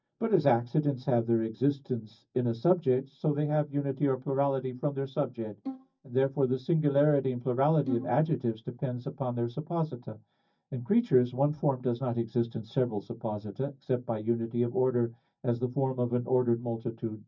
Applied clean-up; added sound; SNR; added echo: neural mask model DeepFilterNet 3.